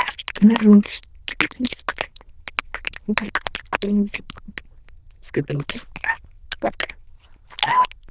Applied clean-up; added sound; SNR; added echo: neural diffusion model UNIVERSE++.